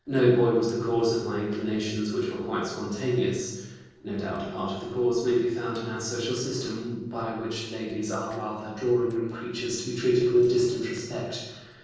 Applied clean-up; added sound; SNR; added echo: neural separator model SepFormer DNS4.